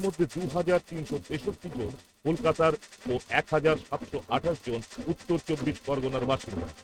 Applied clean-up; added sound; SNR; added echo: neural mask model RNNoise.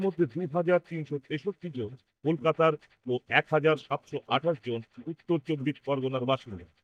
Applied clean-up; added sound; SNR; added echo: neural mask model DeepFilterNet 3.